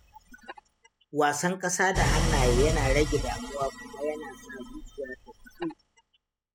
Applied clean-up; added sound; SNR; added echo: classical method spectral subtraction.